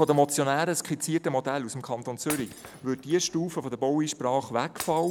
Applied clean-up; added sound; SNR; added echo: none; Shatter; 18 dB; none.